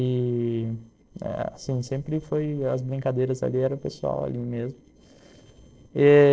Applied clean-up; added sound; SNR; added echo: neural separator model SepFormer DNS4.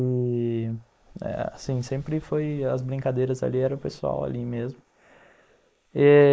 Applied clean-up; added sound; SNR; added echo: neural mask model Resemble Enhance denoiser.